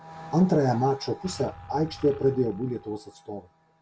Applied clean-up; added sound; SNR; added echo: none; Engine; 19 dB; none.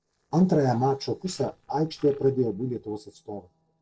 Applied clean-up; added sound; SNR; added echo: neural separator model SepFormer DNS4.